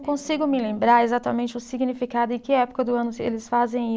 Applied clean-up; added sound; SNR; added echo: none; none; none; none.